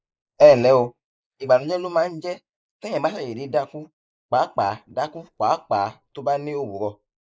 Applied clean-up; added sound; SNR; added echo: neural mask model Resemble Enhance denoiser.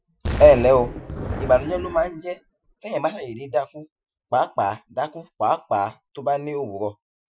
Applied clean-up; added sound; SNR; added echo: classical method Wiener filter.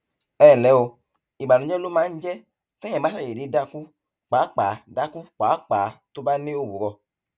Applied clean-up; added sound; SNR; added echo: none; none; none; none.